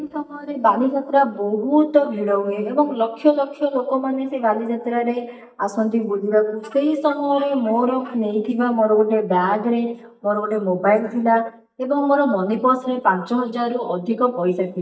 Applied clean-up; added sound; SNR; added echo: neural mask model DeepFilterNet 3.